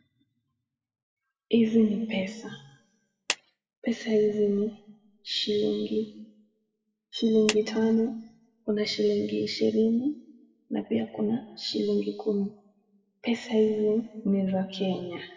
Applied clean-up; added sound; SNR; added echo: classical method WPE with log-MMSE.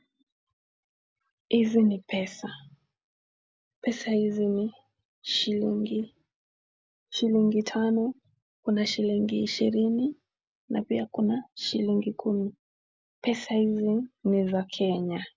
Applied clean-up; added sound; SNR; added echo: none; none; none; none.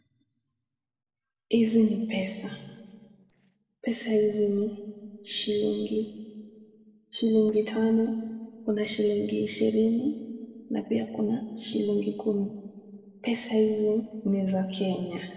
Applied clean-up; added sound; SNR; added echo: neural separator model SepFormer DNS4.